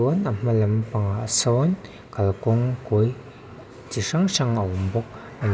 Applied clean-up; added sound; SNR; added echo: none; none; none; none.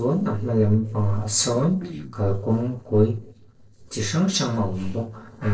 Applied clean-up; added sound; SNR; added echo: neural separator model SepFormer DNS4.